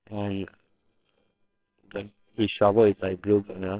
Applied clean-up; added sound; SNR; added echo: neural separator model SepFormer WHAMR!.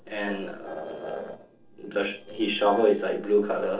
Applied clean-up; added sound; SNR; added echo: neural separator model SepFormer DNS4.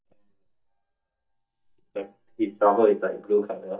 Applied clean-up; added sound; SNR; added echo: neural mask model DeepFilterNet 3.